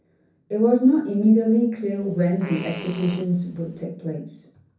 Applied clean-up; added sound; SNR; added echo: none; Fart; 17 dB; reverberation time 0.6 s.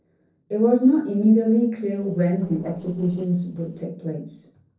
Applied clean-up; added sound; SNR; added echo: neural separator model SepFormer DNS4.